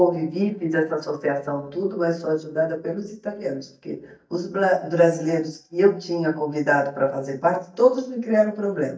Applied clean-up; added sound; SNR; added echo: neural mask model DeepFilterNet 3.